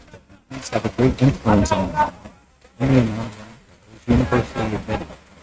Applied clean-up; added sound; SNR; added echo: neural mask model RNNoise.